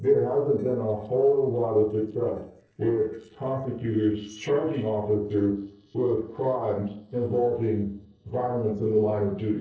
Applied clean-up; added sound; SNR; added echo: neural separator model SepFormer DNS4.